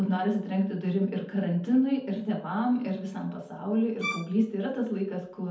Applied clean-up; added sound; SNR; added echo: none; Bowed string instrument; 9 dB; reverberation time 0.6 s.